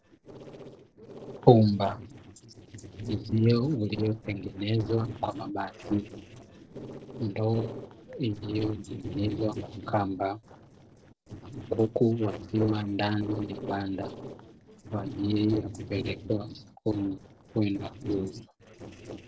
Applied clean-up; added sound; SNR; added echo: neural separator model SepFormer DNS4.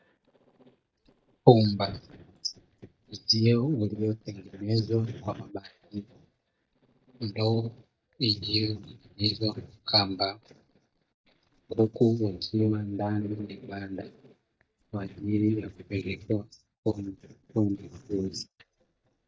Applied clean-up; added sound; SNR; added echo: neural mask model DeepFilterNet 3.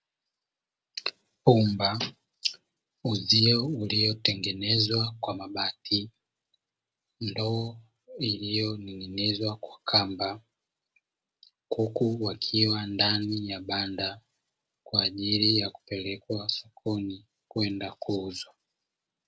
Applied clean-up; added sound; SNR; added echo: none; none; none; none.